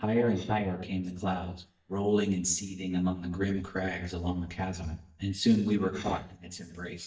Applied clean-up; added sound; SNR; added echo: neural mask model DeepFilterNet 3.